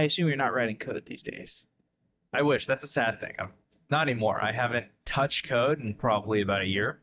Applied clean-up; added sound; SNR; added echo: neural mask model DeepFilterNet 3.